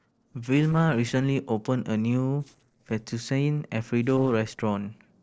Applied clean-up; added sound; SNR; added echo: neural separator model SepFormer DNS4.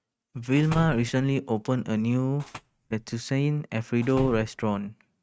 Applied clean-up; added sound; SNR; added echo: neural mask model RNNoise.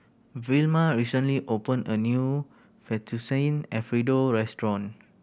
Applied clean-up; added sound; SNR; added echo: none; none; none; none.